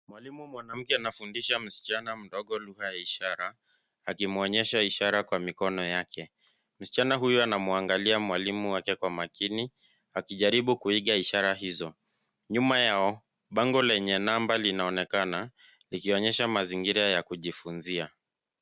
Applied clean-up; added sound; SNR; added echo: none; none; none; none.